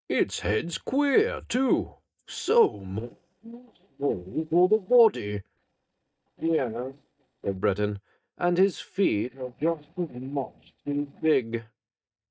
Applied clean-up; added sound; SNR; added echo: neural mask model DeepFilterNet 3.